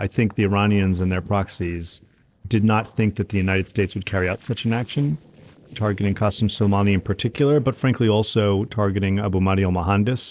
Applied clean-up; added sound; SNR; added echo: neural separator model SepFormer DNS4.